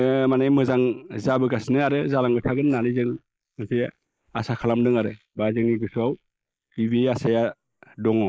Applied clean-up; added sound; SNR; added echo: neural mask model Resemble Enhance denoiser.